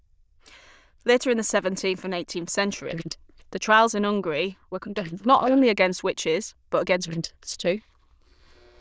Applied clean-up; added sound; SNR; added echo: neural diffusion model UNIVERSE++.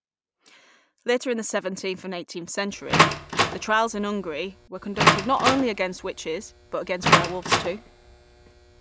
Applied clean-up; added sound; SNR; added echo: none; Door; -3 dB; none.